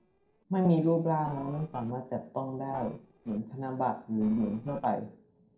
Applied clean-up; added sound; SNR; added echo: neural separator model SepFormer DNS4.